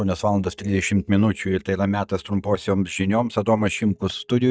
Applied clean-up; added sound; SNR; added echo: neural mask model DeepFilterNet 3.